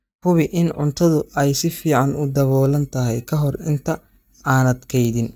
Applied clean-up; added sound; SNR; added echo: neural mask model DeepFilterNet 3.